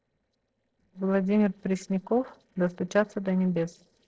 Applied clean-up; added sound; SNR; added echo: neural separator model SepFormer DNS4.